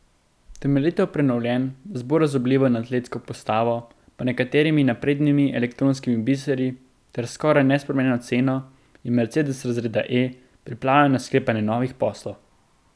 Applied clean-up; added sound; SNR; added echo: none; none; none; none.